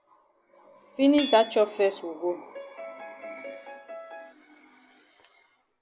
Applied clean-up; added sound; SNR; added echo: none; Piano + Hammer / Chink, clink; 14 dB; none.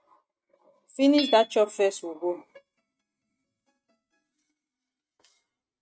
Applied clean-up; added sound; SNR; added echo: neural mask model RNNoise.